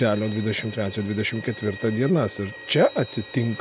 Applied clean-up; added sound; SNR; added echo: none; Bowed string instrument; 16 dB; none.